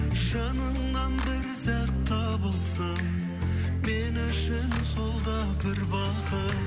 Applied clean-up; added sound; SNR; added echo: none; none; none; none.